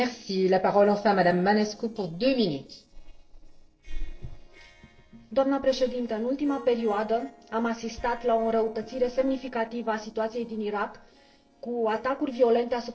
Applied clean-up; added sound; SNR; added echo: neural separator model SepFormer DNS4.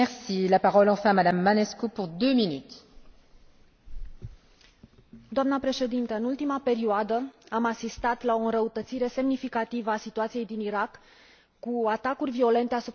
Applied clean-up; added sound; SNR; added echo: none; none; none; none.